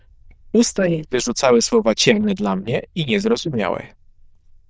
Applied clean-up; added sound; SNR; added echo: neural diffusion model UNIVERSE++.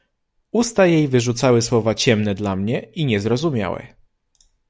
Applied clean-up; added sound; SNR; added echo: none; none; none; none.